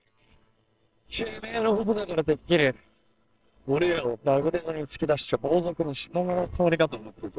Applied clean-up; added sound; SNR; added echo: neural separator model SepFormer WHAMR!.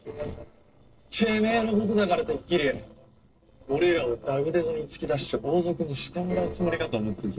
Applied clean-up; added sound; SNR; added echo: neural separator model SepFormer DNS4.